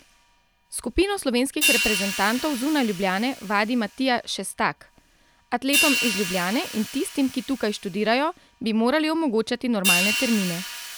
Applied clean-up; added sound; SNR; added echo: none; Hi-hat; 5 dB; none.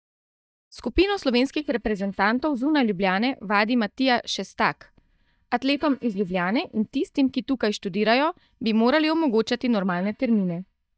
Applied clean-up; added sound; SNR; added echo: neural mask model DeepFilterNet 3.